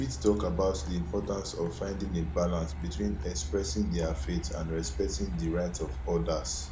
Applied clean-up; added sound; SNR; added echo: none; Truck; 4 dB; none.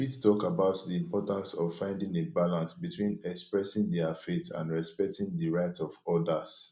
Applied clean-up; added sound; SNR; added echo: none; none; none; none.